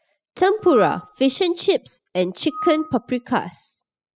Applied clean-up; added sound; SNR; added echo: classical method spectral subtraction.